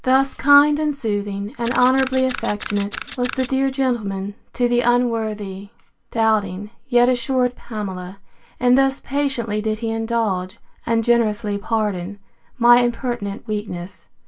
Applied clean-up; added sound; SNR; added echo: none; Camera; 13 dB; reverberation time 0.2 s.